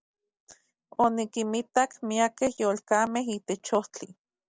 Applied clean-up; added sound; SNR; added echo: none; none; none; none.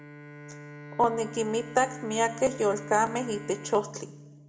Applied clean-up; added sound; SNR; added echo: none; Bowed string instrument; 13 dB; reverberation time 0.9 s.